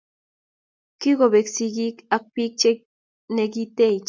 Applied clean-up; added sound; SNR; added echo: none; none; none; none.